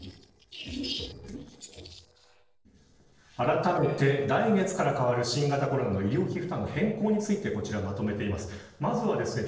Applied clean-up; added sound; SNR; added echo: neural separator model SepFormer DNS4.